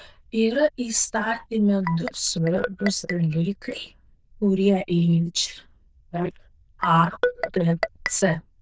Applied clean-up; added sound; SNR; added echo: neural diffusion model UNIVERSE++.